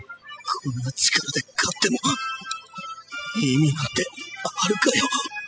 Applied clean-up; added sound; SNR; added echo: classical method spectral subtraction.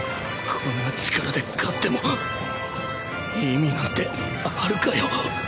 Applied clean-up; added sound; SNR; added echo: none; none; none; none.